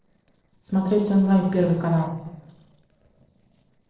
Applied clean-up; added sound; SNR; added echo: neural separator model SepFormer DNS4.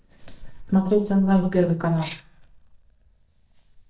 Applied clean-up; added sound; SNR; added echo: neural mask model DeepFilterNet 3.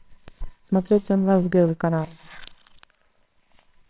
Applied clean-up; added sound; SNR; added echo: neural separator model SepFormer WHAMR!.